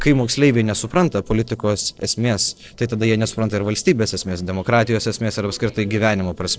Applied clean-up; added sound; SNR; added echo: neural separator model SepFormer DNS4.